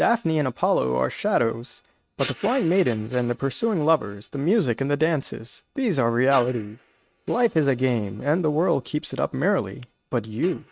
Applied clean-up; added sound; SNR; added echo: neural mask model RNNoise.